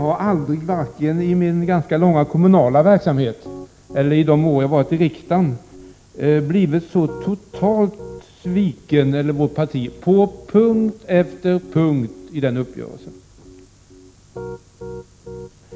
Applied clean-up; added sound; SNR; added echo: none; Piano; 20 dB; none.